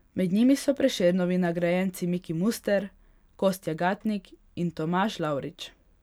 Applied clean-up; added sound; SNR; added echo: none; none; none; none.